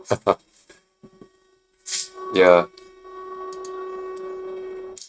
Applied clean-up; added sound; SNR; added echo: neural mask model RNNoise.